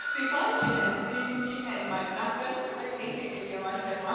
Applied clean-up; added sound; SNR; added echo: none; Train; 4 dB; reverberation time 2.1 s.